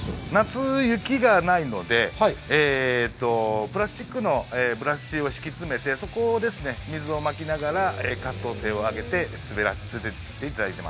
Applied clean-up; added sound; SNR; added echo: none; none; none; none.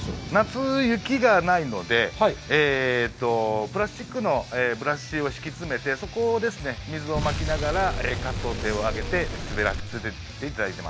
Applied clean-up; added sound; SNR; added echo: none; Explosion; 6 dB; none.